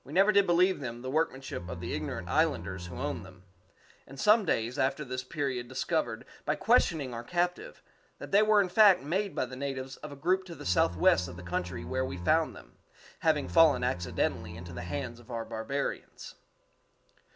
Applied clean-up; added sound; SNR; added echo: none; Bowed string instrument; 9 dB; none.